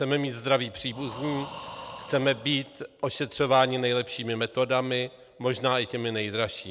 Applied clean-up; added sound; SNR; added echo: none; Breathing; 16 dB; none.